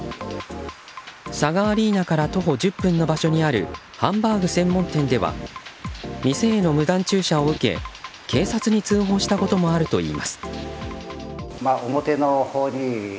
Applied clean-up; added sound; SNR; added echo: none; none; none; none.